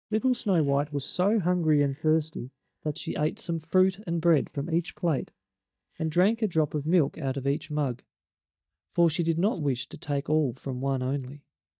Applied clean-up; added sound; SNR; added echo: neural mask model DeepFilterNet 3.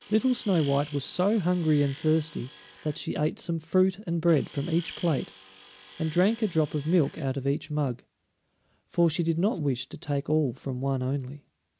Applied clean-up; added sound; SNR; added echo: none; Tools; 17 dB; none.